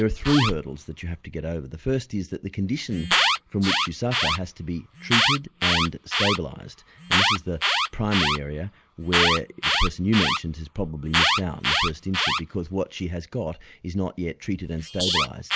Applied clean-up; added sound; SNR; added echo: neural mask model Resemble Enhance denoiser.